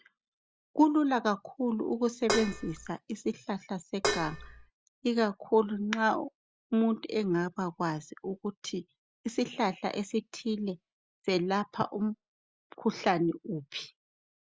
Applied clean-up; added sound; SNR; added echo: none; Dishes, pots, and pans; 2 dB; none.